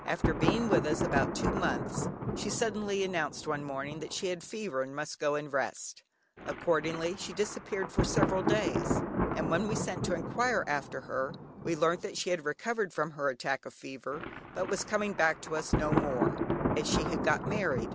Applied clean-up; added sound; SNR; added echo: none; Thunder; 1 dB; none.